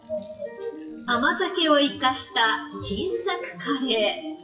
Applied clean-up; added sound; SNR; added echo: classical method WPE with log-MMSE.